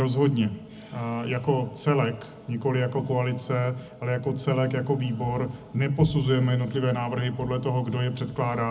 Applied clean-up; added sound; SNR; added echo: none; none; none; reverberation time 0.4 s.